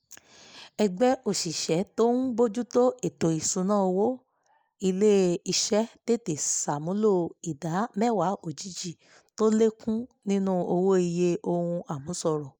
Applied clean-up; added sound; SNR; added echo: neural mask model Resemble Enhance denoiser.